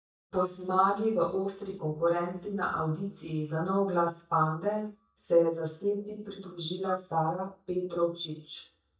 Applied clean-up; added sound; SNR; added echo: neural mask model DeepFilterNet 3.